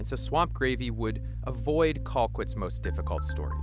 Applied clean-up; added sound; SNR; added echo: none; Mechanical fan; 17 dB; none.